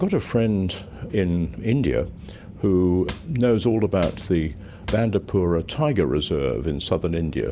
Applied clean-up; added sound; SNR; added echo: none; Cupboard open or close / Drawer open or close; 16 dB; none.